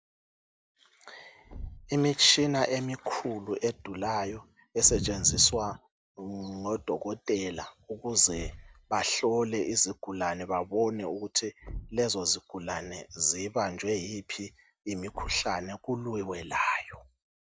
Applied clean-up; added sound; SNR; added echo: none; Thump, thud; 19 dB; none.